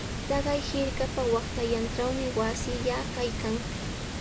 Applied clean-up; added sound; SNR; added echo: none; Water; 2 dB; none.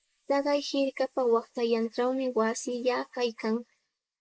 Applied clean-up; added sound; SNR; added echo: neural mask model Resemble Enhance denoiser.